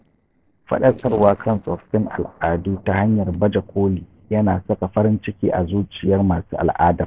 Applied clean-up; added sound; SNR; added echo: neural separator model SepFormer DNS4.